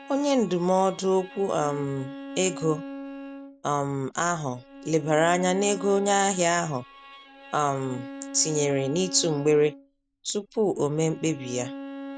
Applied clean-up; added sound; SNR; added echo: none; Bowed string instrument; 14 dB; none.